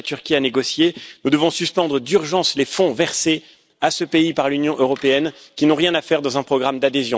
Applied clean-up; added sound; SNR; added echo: none; none; none; none.